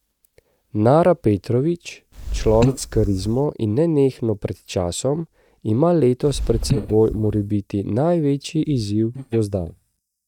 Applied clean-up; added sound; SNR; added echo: neural mask model DeepFilterNet 3.